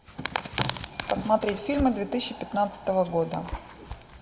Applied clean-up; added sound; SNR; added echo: none; Domestic sounds, home sounds; 15 dB; reverberation time 0.9 s.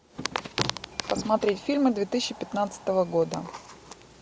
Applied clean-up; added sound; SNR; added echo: none; none; none; none.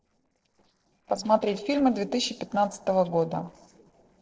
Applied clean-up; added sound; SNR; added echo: neural separator model SepFormer DNS4.